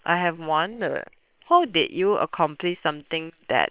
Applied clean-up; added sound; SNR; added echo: neural separator model SepFormer WHAM!.